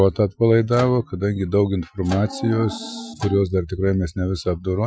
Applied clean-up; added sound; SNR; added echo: classical method Wiener filter.